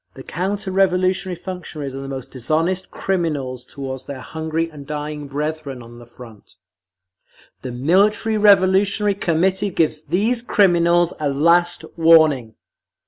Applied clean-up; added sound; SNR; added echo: none; none; none; none.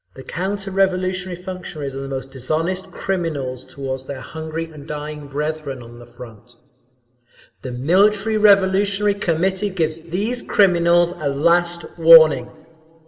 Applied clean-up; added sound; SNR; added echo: none; none; none; reverberation time 2.1 s.